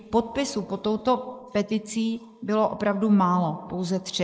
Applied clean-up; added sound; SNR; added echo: neural mask model Resemble Enhance denoiser.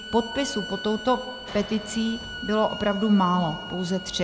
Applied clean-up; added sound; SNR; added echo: none; Bowed string instrument; 12 dB; none.